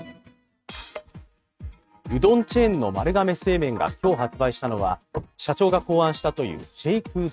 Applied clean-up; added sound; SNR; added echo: neural mask model RNNoise.